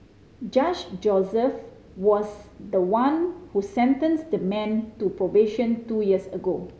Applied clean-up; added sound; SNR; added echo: none; none; none; none.